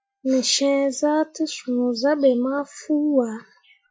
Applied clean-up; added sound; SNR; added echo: classical method Wiener filter.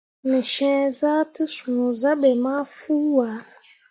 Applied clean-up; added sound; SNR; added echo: none; none; none; none.